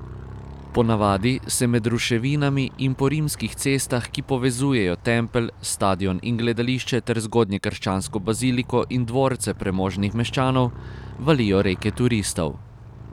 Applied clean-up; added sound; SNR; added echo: none; Motorcycle; 16 dB; none.